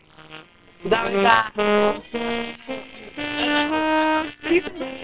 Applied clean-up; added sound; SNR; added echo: neural separator model SepFormer WHAMR!.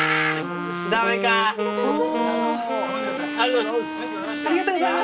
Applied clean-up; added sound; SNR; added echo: none; Wind instrument, woodwind instrument; 4 dB; reverberation time 0.2 s.